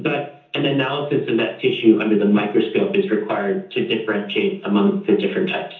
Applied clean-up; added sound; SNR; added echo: none; none; none; reverberation time 0.6 s.